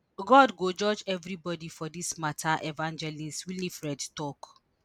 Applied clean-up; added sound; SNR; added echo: none; none; none; none.